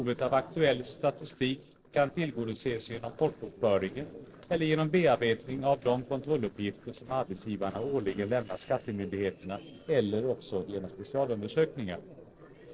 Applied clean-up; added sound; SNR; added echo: neural separator model SepFormer DNS4.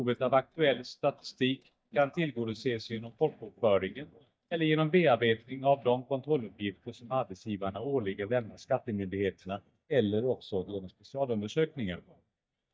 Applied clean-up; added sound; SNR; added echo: neural mask model DeepFilterNet 3.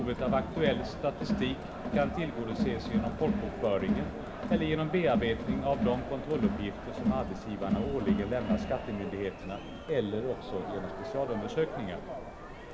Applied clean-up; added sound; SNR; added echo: none; Crowd; 1 dB; reverberation time 2.8 s.